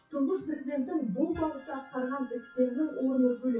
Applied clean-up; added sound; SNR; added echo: classical method WPE with log-MMSE.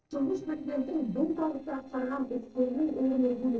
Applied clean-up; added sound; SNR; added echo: neural separator model SepFormer DNS4.